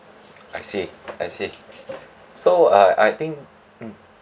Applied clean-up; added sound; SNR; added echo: none; none; none; none.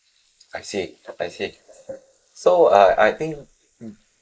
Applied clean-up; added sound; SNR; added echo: neural mask model Resemble Enhance denoiser.